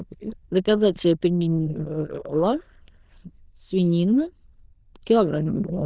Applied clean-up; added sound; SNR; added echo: neural diffusion model UNIVERSE++.